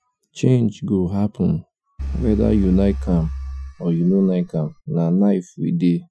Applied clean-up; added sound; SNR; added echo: classical method Wiener filter.